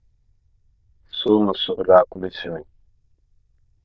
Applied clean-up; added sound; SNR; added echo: neural diffusion model UNIVERSE++.